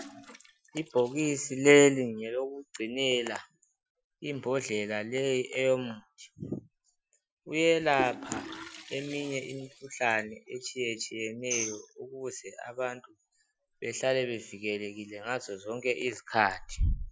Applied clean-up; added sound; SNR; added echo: classical method Wiener filter.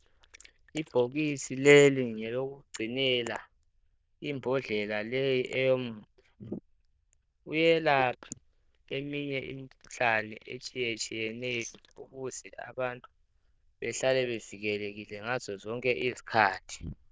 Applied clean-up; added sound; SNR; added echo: neural diffusion model UNIVERSE++.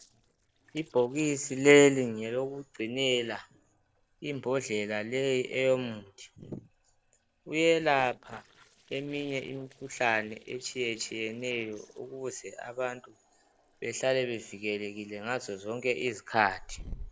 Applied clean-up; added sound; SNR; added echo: neural separator model SepFormer DNS4.